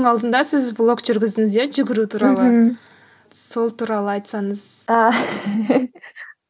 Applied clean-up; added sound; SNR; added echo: none; none; none; none.